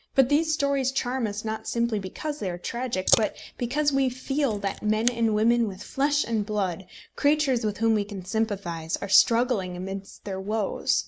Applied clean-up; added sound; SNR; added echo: neural mask model Resemble Enhance denoiser.